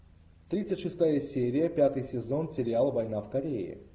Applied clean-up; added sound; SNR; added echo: none; none; none; none.